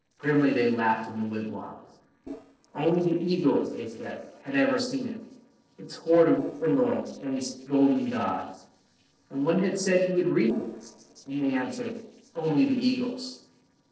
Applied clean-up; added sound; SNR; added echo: neural separator model SepFormer DNS4.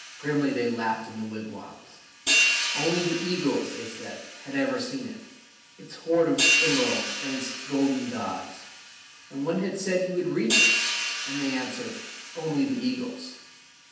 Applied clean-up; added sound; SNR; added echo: none; Hi-hat; 1 dB; reverberation time 0.9 s.